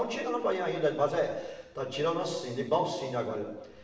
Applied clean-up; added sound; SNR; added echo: none; none; none; reverberation time 1.0 s.